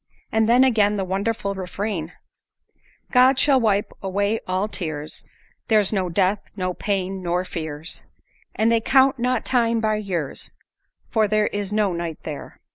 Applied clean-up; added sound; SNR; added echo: none; none; none; none.